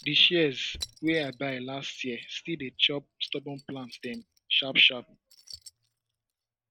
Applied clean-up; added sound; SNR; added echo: neural mask model RNNoise.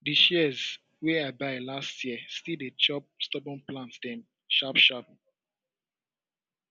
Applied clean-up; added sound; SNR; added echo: none; none; none; none.